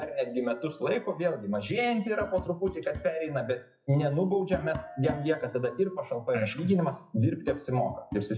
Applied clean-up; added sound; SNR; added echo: classical method WPE with log-MMSE.